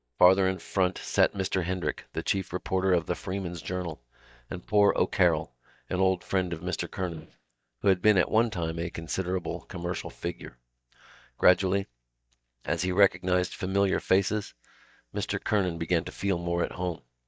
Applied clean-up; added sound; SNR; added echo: neural mask model DeepFilterNet 3.